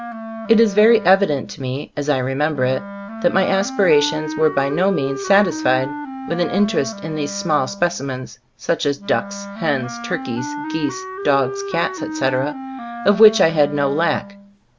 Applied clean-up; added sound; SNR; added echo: none; Wind instrument, woodwind instrument; 10 dB; none.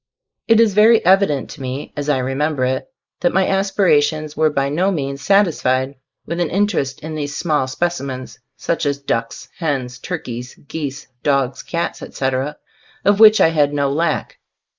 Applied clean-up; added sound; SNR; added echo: neural mask model Resemble Enhance denoiser.